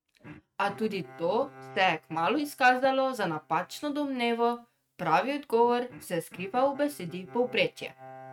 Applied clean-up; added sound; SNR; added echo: neural mask model RNNoise.